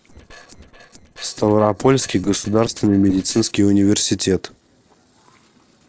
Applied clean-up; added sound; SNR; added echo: neural separator model SepFormer DNS4.